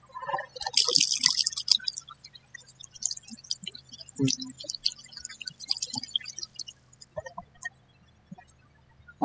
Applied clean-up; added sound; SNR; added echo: classical method spectral subtraction.